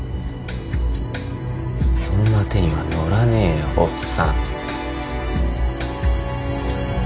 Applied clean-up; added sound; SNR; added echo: none; none; none; none.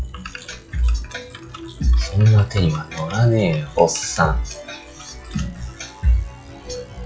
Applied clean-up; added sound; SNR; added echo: classical method log-MMSE.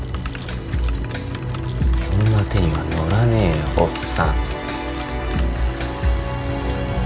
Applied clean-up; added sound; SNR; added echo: none; Bicycle; 18 dB; none.